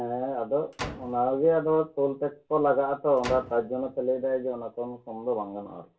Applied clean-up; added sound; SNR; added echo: none; Slam; 16 dB; reverberation time 0.2 s.